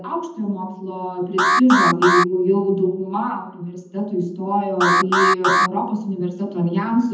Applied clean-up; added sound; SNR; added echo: none; Alarm; -1 dB; reverberation time 0.8 s.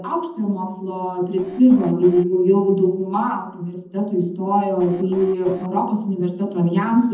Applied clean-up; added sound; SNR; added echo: neural separator model SepFormer DNS4.